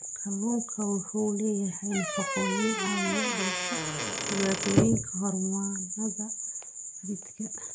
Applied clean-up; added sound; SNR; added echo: none; Squeak / Wood; 0 dB; none.